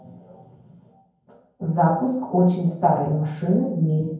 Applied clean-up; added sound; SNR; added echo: none; none; none; reverberation time 0.9 s.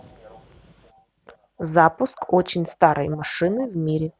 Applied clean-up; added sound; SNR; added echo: none; none; none; none.